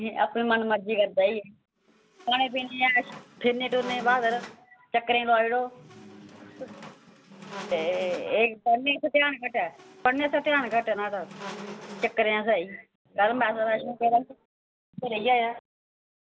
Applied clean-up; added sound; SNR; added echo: none; Squeak; 17 dB; none.